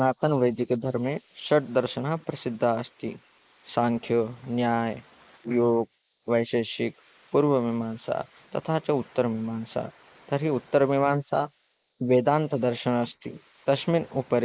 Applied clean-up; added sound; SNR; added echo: neural mask model Resemble Enhance denoiser.